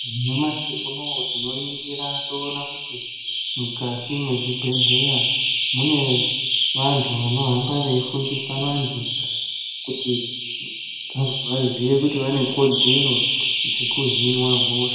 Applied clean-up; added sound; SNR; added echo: none; Bird vocalization, bird call, bird song; 0 dB; reverberation time 1.0 s.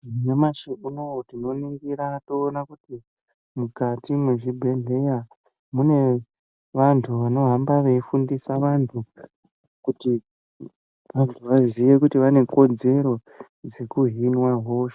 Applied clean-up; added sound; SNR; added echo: none; none; none; none.